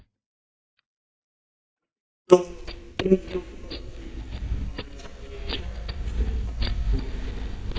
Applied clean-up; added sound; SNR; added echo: neural mask model DeepFilterNet 3.